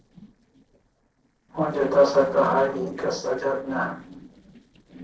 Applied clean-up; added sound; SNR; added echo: neural separator model SepFormer DNS4.